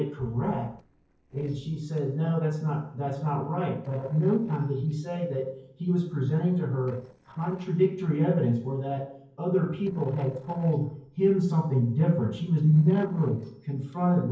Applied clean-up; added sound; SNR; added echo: neural separator model SepFormer DNS4.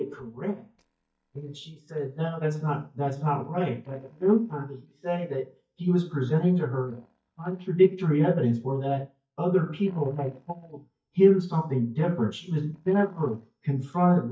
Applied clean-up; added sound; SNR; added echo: neural mask model DeepFilterNet 3.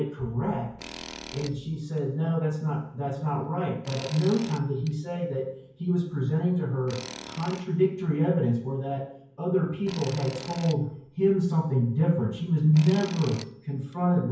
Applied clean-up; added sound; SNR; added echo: none; Tools; 19 dB; reverberation time 0.9 s.